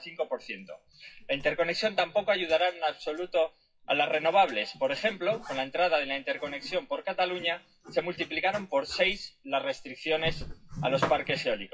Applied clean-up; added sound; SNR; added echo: classical method WPE with log-MMSE.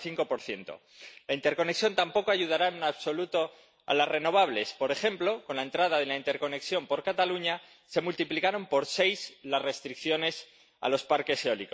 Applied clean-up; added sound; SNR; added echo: none; none; none; none.